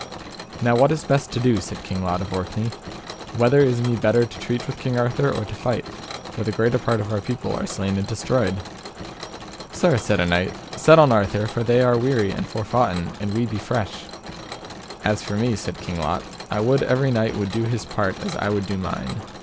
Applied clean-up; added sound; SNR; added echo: none; Mechanisms; 14 dB; none.